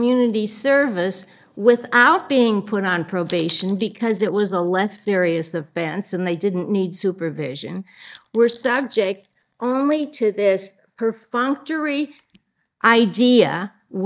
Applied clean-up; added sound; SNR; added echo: neural mask model DeepFilterNet 3.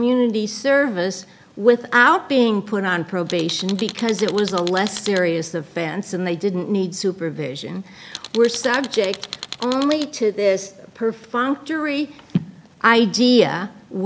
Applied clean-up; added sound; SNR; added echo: none; Tools; 13 dB; none.